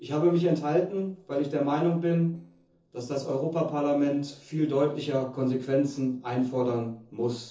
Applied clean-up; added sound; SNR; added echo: neural separator model SepFormer DNS4.